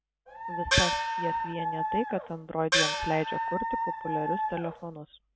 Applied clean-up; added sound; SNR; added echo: none; Dog + Gong; -3 dB; none.